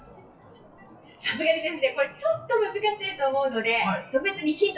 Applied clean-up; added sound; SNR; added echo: classical method WPE with log-MMSE.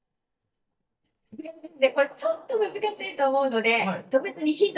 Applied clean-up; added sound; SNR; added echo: neural mask model DeepFilterNet 3.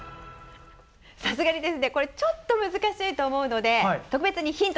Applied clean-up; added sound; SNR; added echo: none; none; none; none.